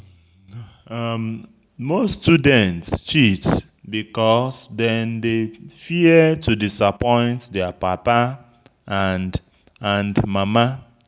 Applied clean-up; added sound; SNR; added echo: none; none; none; none.